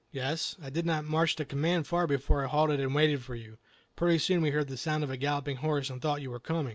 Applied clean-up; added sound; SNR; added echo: none; none; none; none.